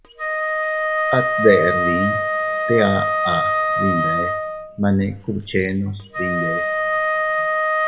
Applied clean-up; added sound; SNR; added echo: none; Wind instrument, woodwind instrument; -1 dB; reverberation time 1.4 s.